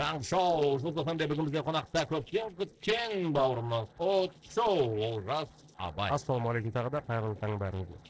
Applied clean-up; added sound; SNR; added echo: neural separator model SepFormer DNS4.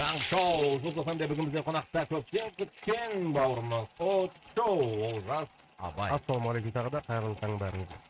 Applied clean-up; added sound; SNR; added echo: neural mask model RNNoise.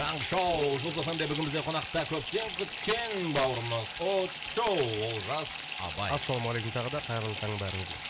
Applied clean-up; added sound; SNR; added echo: none; Fill (with liquid) / Bathtub (filling or washing); 6 dB; none.